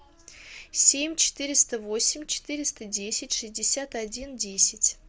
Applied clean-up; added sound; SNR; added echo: none; none; none; none.